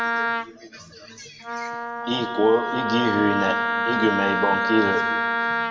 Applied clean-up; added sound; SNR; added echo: none; Wind instrument, woodwind instrument; 0 dB; reverberation time 1.3 s.